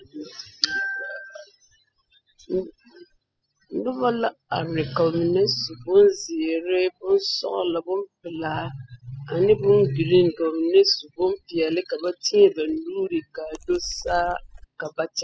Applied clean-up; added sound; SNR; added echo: classical method spectral subtraction.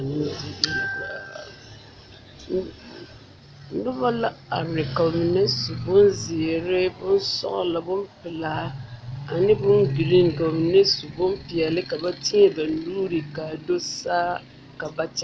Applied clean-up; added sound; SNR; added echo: none; none; none; none.